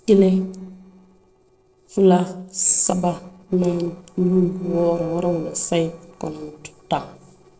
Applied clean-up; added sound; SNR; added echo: neural separator model SepFormer DNS4.